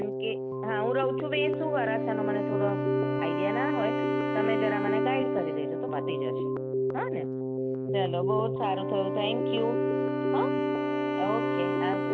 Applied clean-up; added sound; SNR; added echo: none; Wind instrument, woodwind instrument + Keyboard (musical); -5 dB; none.